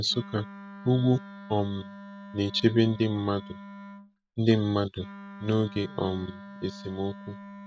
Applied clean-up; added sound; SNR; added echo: none; Wind instrument, woodwind instrument; 16 dB; none.